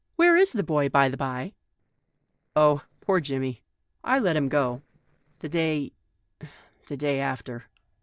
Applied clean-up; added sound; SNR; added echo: neural separator model SepFormer DNS4.